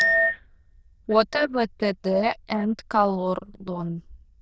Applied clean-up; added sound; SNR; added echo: neural diffusion model UNIVERSE++.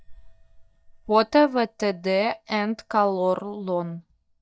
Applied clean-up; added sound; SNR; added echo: neural mask model DeepFilterNet 3.